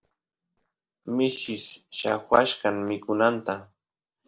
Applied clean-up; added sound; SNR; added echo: neural separator model SepFormer DNS4.